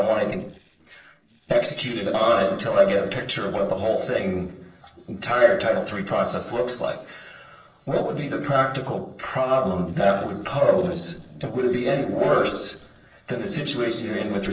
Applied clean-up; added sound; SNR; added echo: neural separator model SepFormer DNS4.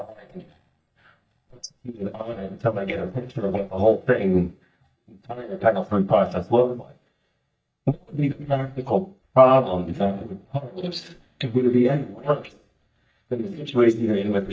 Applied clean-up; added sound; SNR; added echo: neural mask model DeepFilterNet 3.